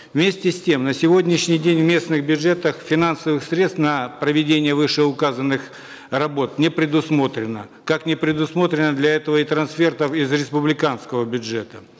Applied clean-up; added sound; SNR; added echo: none; none; none; none.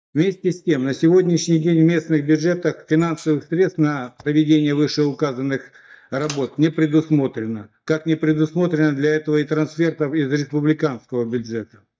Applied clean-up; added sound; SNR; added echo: neural mask model DeepFilterNet 3.